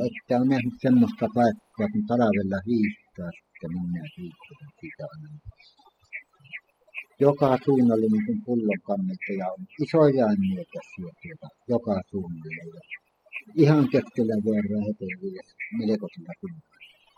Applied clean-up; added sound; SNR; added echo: classical method spectral subtraction.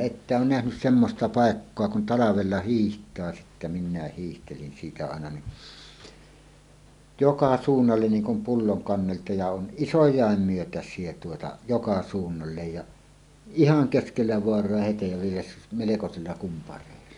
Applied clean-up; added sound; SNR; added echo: none; none; none; none.